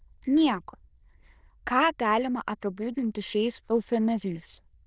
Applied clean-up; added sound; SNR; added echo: neural diffusion model UNIVERSE++.